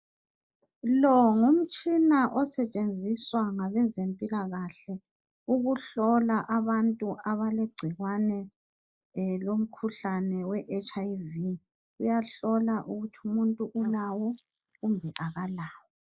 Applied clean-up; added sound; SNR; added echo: neural mask model Resemble Enhance denoiser.